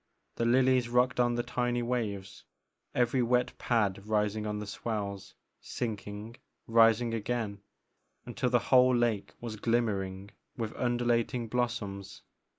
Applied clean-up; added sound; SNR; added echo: neural mask model Resemble Enhance denoiser.